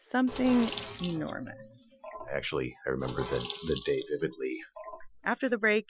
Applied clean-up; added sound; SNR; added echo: classical method Wiener filter.